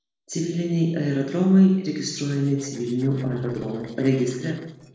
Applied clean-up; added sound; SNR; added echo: neural separator model SepFormer DNS4.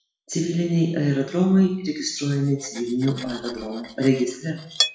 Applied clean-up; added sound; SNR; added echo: classical method WPE with log-MMSE.